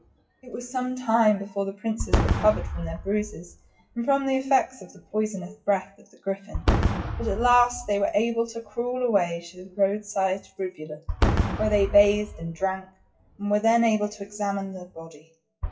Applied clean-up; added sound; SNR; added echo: classical method WPE with log-MMSE.